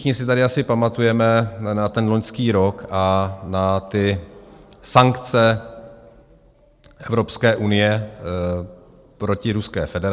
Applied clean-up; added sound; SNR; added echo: none; none; none; none.